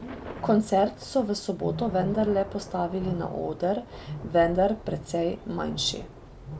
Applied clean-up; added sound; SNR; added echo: none; Thunder / Rain + Wild animals; 11 dB; none.